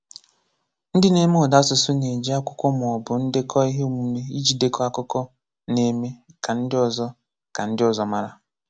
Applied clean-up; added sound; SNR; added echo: none; none; none; none.